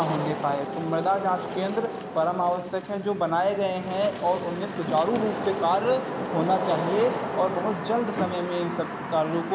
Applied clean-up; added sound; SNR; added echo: none; Wind / Rain; 6 dB; none.